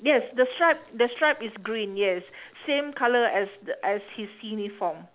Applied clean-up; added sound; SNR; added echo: none; none; none; none.